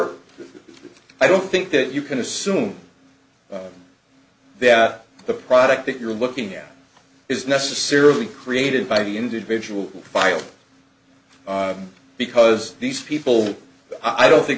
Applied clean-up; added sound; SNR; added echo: none; none; none; none.